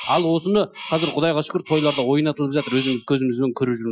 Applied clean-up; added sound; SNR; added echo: classical method Wiener filter.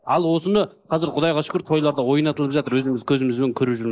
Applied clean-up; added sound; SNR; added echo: neural mask model Resemble Enhance denoiser.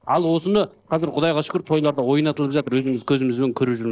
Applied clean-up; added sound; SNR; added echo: neural separator model SepFormer DNS4.